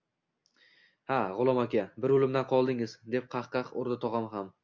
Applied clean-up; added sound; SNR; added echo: none; none; none; none.